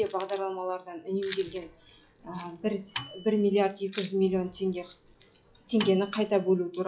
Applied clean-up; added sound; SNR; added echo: classical method log-MMSE.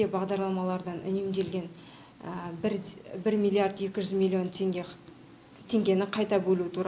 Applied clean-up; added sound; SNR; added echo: none; none; none; none.